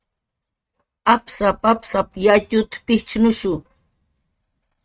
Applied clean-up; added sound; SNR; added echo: neural mask model RNNoise.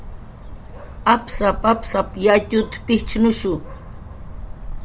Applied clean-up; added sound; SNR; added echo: none; Bird; 10 dB; none.